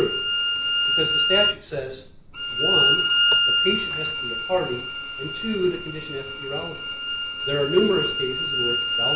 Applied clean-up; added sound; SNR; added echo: none; Bowed string instrument; -4 dB; none.